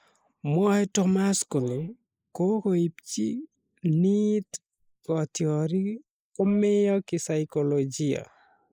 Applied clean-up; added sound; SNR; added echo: neural mask model Resemble Enhance denoiser.